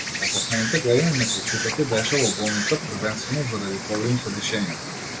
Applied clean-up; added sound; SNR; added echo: none; Insect; 2 dB; none.